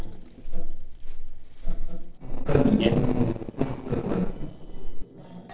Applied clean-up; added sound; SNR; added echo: neural separator model SepFormer DNS4.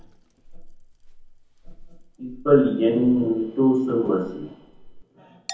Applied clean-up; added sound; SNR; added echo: none; Chink, clink; 20 dB; reverberation time 0.7 s.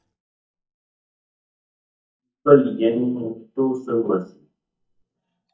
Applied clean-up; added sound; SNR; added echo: neural mask model DeepFilterNet 3.